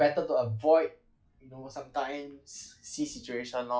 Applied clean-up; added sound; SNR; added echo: classical method log-MMSE.